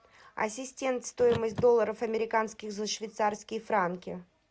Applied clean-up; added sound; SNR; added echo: none; Car; 15 dB; none.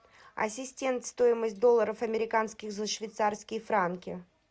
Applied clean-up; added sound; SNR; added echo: none; none; none; none.